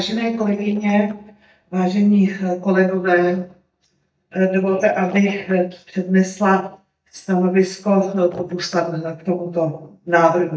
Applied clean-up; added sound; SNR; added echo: neural mask model DeepFilterNet 3.